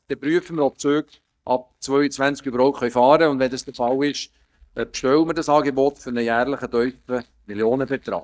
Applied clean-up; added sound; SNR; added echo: neural mask model DeepFilterNet 3.